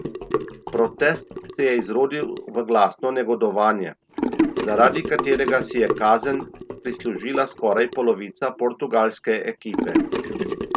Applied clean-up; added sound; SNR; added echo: none; Sink (filling or washing) / Gurgling; 6 dB; none.